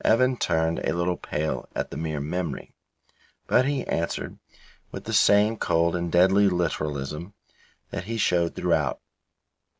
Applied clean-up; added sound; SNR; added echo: none; none; none; none.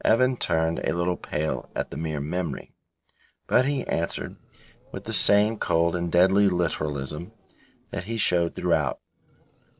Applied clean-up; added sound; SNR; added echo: neural separator model SepFormer DNS4.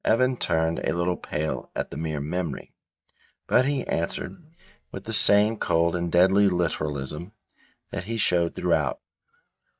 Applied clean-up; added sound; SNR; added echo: neural mask model DeepFilterNet 3.